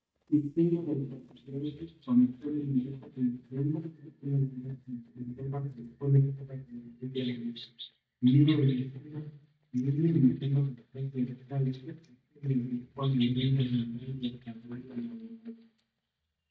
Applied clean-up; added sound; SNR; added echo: neural mask model DeepFilterNet 3.